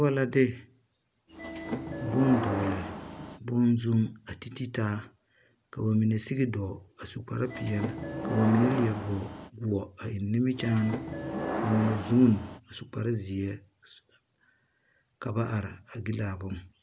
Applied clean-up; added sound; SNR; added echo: none; Subway, metro, underground / Sliding door; 5 dB; none.